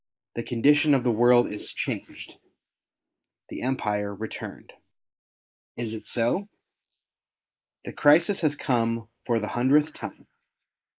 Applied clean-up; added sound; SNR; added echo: neural mask model Resemble Enhance denoiser.